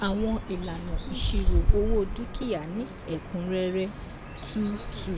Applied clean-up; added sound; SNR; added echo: none; Bird; -2 dB; none.